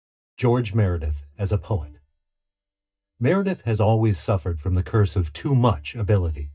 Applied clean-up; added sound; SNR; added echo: neural mask model DeepFilterNet 3.